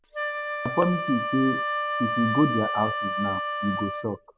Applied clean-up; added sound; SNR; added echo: none; Wind instrument, woodwind instrument; 2 dB; none.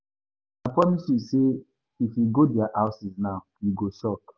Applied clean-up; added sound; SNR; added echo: none; none; none; none.